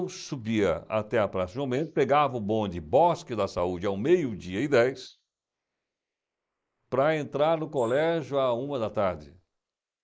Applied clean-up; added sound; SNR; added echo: neural mask model Resemble Enhance denoiser.